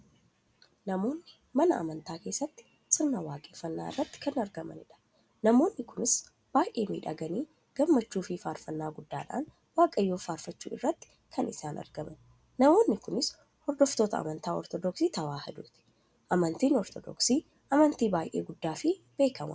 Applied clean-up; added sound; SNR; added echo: none; none; none; none.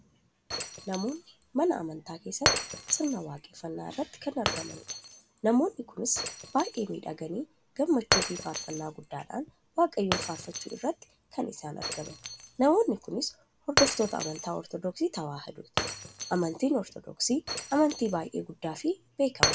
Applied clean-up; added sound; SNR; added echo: none; Shatter; 5 dB; none.